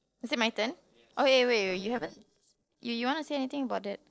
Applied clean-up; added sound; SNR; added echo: neural separator model SepFormer DNS4.